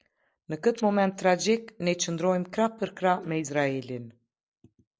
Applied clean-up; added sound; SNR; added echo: neural separator model SepFormer DNS4.